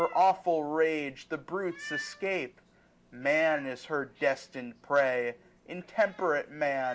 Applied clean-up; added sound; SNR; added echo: none; Meow; 18 dB; none.